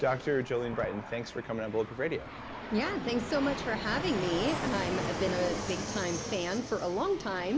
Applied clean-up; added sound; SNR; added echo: none; Fixed-wing aircraft, airplane; 5 dB; none.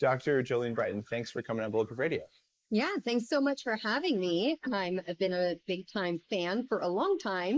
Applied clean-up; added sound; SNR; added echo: neural mask model Resemble Enhance denoiser.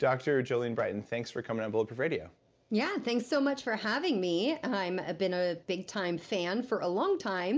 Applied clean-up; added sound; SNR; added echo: none; none; none; none.